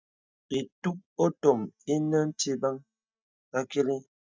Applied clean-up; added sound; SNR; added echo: neural mask model DeepFilterNet 3.